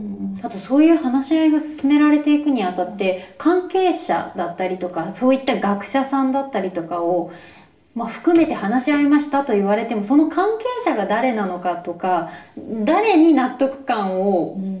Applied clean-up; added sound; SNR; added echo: neural separator model SepFormer DNS4.